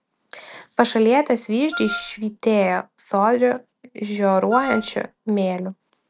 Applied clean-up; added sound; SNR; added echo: none; Wind instrument, woodwind instrument; 10 dB; none.